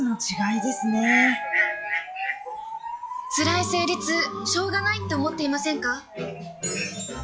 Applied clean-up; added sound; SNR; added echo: classical method log-MMSE.